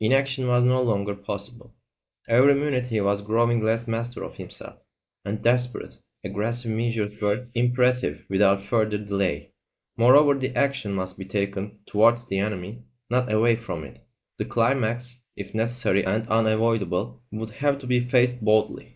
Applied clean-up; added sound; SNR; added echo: neural mask model Resemble Enhance denoiser.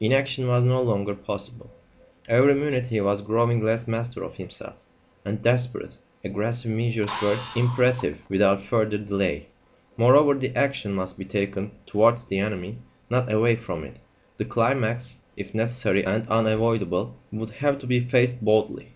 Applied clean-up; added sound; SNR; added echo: none; Drill; 12 dB; none.